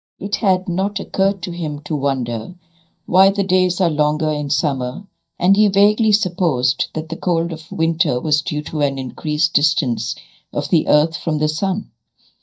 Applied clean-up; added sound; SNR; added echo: neural mask model DeepFilterNet 3.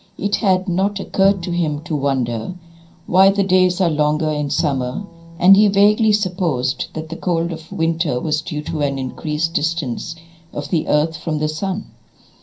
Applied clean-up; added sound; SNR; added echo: none; Bowed string instrument; 17 dB; reverberation time 0.3 s.